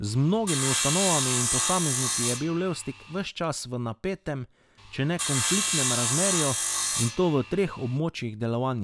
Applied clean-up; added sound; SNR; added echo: none; Sawing; 0 dB; none.